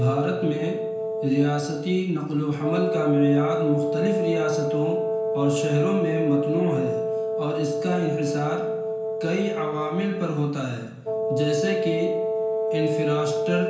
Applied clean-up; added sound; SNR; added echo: none; Wind instrument, woodwind instrument; 0 dB; reverberation time 0.5 s.